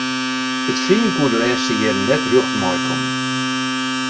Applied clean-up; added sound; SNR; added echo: none; Domestic sounds, home sounds; -1 dB; reverberation time 0.2 s.